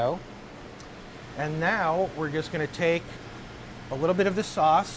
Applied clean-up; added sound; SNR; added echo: none; none; none; none.